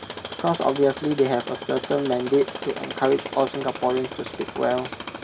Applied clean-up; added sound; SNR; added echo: none; Tools; 10 dB; none.